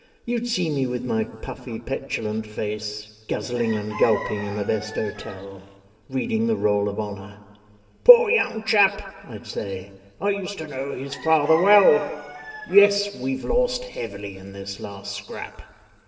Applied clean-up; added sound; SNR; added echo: none; Chicken, rooster; 13 dB; reverberation time 1.6 s.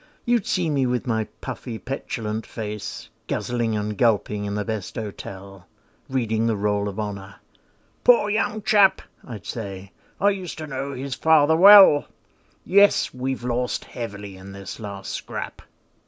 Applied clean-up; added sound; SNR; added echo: none; none; none; none.